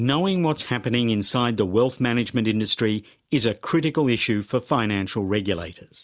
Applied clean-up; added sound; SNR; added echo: none; none; none; none.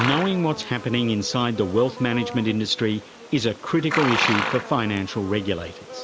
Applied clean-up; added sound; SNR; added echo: none; Livestock, farm animals, working animals; 7 dB; none.